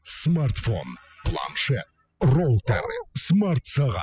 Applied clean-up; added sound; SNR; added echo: classical method spectral subtraction.